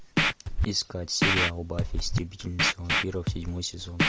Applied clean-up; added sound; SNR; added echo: none; Scratching (performance technique); -5 dB; none.